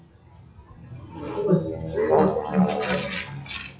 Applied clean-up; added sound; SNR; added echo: classical method WPE with log-MMSE.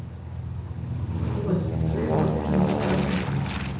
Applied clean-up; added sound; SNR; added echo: none; Aircraft; -5 dB; reverberation time 0.6 s.